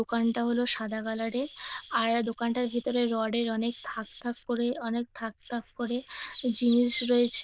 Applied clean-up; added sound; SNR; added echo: neural diffusion model UNIVERSE++.